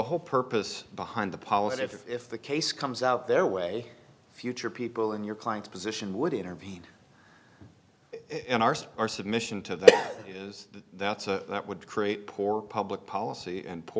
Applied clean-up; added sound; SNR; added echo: none; none; none; none.